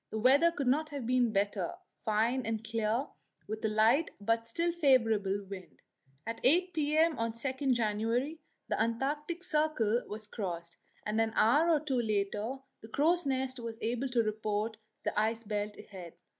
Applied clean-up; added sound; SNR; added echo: none; none; none; none.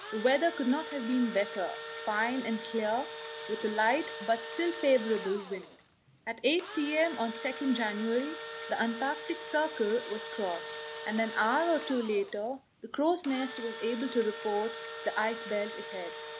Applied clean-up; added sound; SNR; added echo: none; Engine / Drill; 9 dB; none.